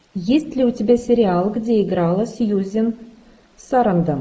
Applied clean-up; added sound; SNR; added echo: neural mask model Resemble Enhance denoiser.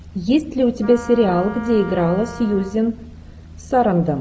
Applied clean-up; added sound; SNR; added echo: none; Wind instrument, woodwind instrument; 17 dB; none.